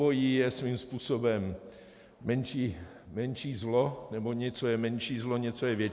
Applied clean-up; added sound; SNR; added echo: none; none; none; none.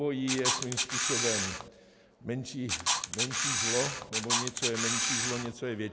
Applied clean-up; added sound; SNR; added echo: none; Camera; -4 dB; none.